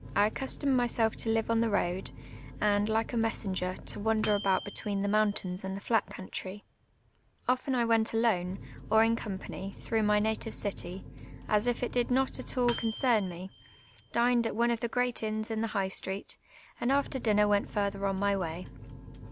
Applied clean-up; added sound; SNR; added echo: none; Microwave oven; 15 dB; none.